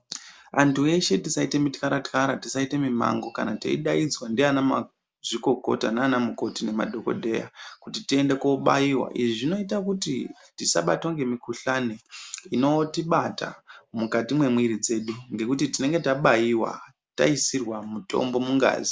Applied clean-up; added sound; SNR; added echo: none; none; none; none.